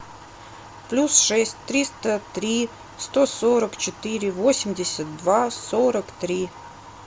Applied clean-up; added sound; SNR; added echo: none; none; none; none.